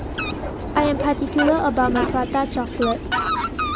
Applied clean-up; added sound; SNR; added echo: none; Fowl; 2 dB; none.